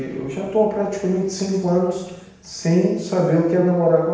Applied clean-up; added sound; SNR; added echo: none; none; none; reverberation time 1.0 s.